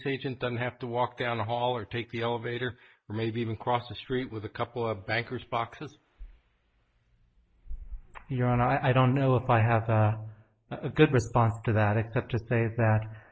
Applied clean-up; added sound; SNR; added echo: neural mask model Resemble Enhance denoiser.